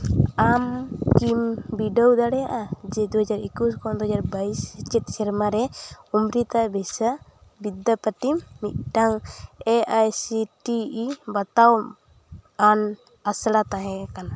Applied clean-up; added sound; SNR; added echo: none; none; none; none.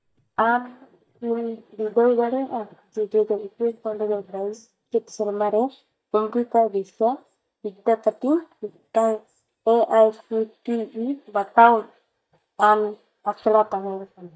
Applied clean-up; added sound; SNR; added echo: neural mask model DeepFilterNet 3.